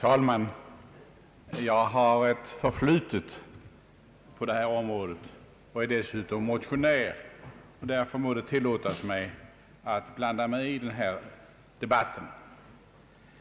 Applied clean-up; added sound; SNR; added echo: none; Snare drum; 18 dB; none.